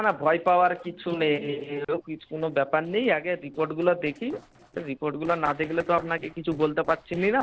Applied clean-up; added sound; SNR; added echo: neural separator model SepFormer DNS4.